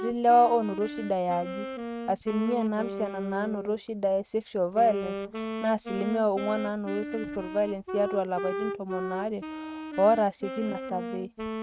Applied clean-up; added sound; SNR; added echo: neural mask model RNNoise.